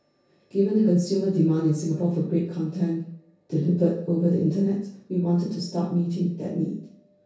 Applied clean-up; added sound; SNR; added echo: none; none; none; reverberation time 0.6 s.